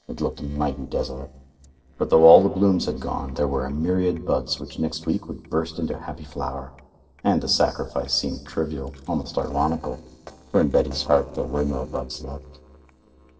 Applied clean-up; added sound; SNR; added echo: neural separator model SepFormer DNS4.